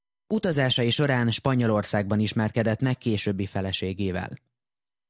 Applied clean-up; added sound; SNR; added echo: none; none; none; none.